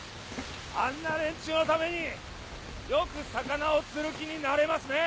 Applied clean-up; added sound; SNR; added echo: none; none; none; none.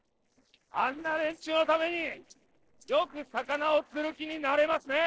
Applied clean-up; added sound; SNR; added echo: neural separator model SepFormer DNS4.